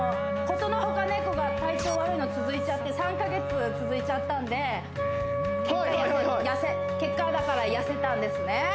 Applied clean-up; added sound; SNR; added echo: none; Wind instrument, woodwind instrument; 1 dB; none.